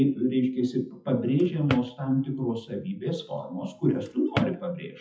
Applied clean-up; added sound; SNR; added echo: classical method WPE with log-MMSE.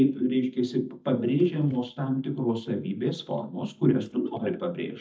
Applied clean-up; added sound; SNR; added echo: neural mask model DeepFilterNet 3.